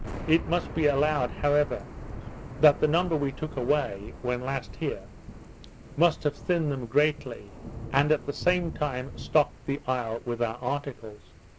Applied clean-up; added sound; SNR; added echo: none; Thunder / Rain; 12 dB; none.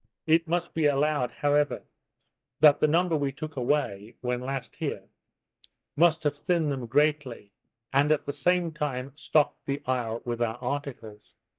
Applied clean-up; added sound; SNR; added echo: neural mask model DeepFilterNet 3.